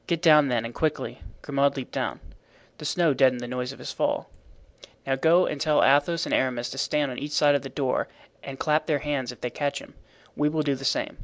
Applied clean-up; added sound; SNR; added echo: none; none; none; none.